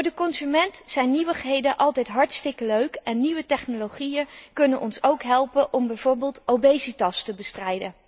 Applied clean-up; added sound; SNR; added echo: none; none; none; none.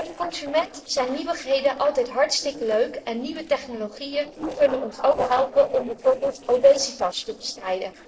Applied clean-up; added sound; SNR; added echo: neural separator model SepFormer DNS4.